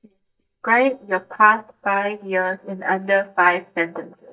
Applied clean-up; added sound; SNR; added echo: neural mask model DeepFilterNet 3.